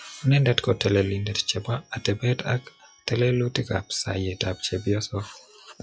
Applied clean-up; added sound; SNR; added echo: classical method log-MMSE.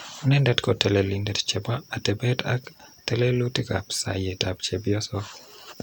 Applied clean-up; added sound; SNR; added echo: none; none; none; none.